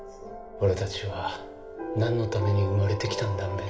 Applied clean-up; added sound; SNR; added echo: none; none; none; reverberation time 0.6 s.